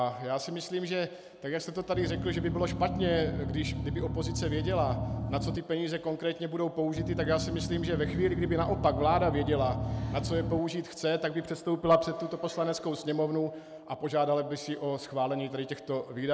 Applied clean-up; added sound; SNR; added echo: none; Engine; 2 dB; none.